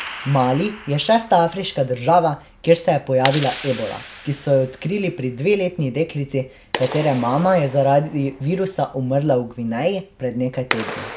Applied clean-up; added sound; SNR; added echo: none; Clapping; 14 dB; none.